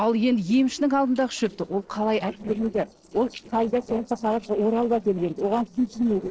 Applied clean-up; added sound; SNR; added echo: neural separator model SepFormer DNS4.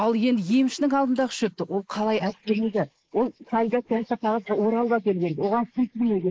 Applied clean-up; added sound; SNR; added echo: neural mask model Resemble Enhance denoiser.